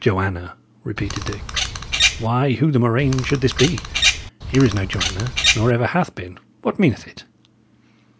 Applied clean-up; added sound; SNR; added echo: none; Bird vocalization, bird call, bird song; 1 dB; none.